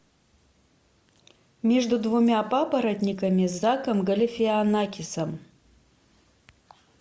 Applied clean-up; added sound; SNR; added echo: none; none; none; none.